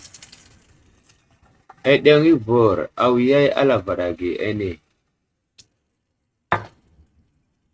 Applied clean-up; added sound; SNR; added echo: neural mask model RNNoise.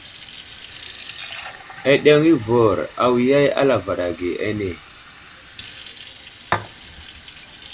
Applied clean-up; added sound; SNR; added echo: none; Fill (with liquid) / Sink (filling or washing); 12 dB; none.